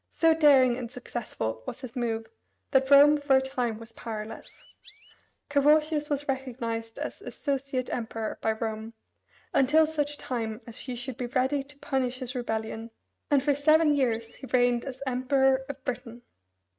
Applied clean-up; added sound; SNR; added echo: neural mask model RNNoise.